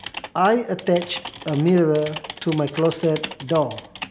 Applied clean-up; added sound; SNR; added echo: none; Typing; 14 dB; none.